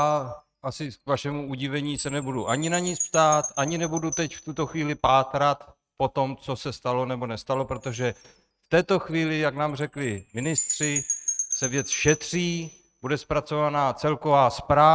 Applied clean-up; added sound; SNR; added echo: neural mask model RNNoise.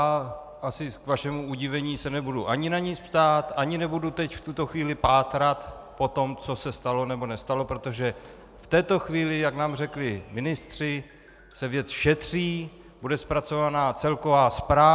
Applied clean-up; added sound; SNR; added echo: none; Wind chime; 7 dB; none.